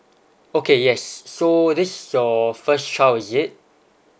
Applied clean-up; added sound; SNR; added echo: none; none; none; none.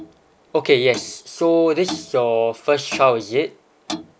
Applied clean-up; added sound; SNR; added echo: none; Clock; 16 dB; none.